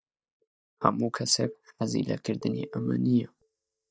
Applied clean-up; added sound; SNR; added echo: neural mask model DeepFilterNet 3.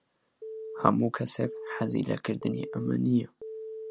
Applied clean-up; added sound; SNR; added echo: none; Telephone; 12 dB; none.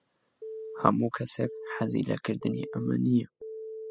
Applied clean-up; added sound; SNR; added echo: classical method spectral subtraction.